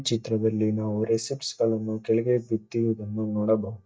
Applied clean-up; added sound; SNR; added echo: neural mask model DeepFilterNet 3.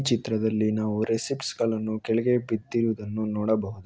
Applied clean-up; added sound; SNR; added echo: none; none; none; none.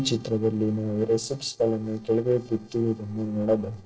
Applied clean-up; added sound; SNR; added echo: neural separator model SepFormer DNS4.